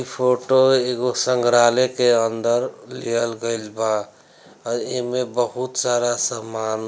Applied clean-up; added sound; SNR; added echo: none; none; none; none.